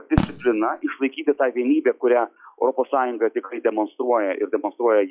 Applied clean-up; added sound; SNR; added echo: classical method log-MMSE.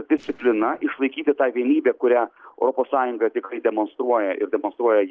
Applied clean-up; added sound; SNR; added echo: neural separator model SepFormer DNS4.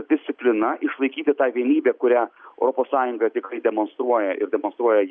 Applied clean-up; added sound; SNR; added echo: none; none; none; none.